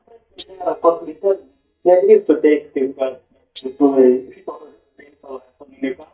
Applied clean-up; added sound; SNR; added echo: neural mask model DeepFilterNet 3.